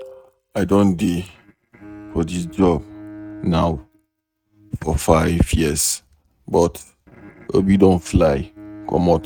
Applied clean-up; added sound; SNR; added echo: neural mask model RNNoise.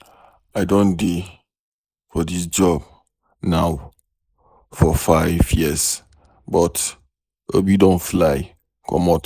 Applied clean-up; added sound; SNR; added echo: neural mask model Resemble Enhance denoiser.